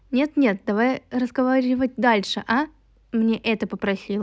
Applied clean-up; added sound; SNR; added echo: none; none; none; none.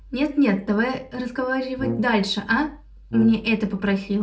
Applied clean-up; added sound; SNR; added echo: none; Brass instrument; 9 dB; reverberation time 0.3 s.